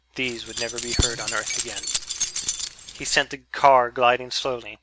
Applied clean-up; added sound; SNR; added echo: none; Keys jangling; 3 dB; none.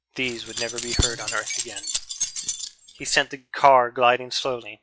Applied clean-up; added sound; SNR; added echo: classical method log-MMSE.